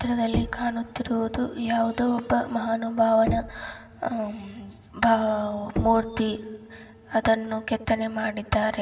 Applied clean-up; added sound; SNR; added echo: none; Knock; 11 dB; reverberation time 2.4 s.